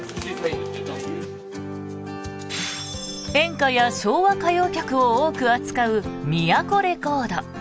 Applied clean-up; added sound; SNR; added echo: none; none; none; none.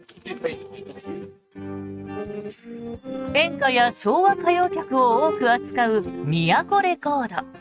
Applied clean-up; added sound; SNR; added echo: neural mask model RNNoise.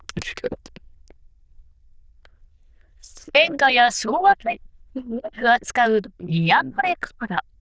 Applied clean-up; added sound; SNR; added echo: neural diffusion model UNIVERSE++.